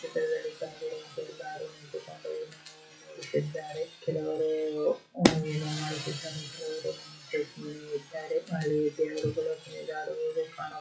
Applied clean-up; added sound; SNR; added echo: classical method WPE with log-MMSE.